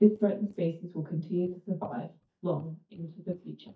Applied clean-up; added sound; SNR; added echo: neural mask model DeepFilterNet 3.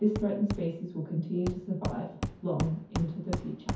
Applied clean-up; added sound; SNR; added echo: none; Hammer; 6 dB; reverberation time 0.6 s.